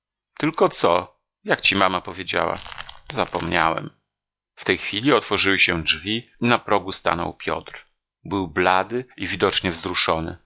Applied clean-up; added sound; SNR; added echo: classical method log-MMSE.